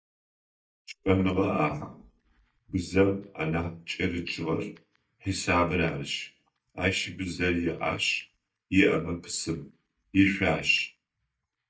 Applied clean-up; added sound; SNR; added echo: neural mask model DeepFilterNet 3.